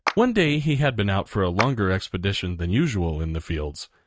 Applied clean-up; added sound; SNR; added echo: neural mask model RNNoise.